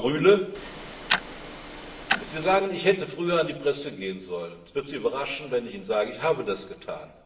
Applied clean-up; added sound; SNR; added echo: none; Tick-tock; 5 dB; reverberation time 0.9 s.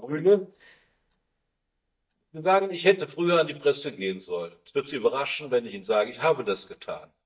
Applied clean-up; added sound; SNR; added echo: neural mask model DeepFilterNet 3.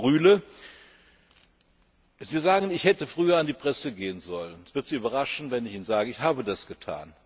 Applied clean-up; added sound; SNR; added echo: none; none; none; none.